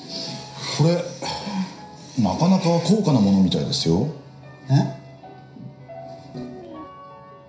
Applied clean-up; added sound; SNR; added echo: none; Piano; 13 dB; reverberation time 0.5 s.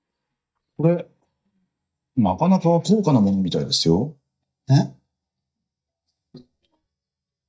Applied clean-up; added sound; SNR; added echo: neural mask model DeepFilterNet 3.